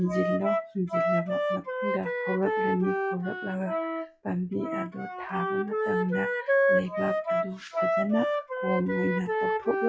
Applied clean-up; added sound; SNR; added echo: classical method log-MMSE.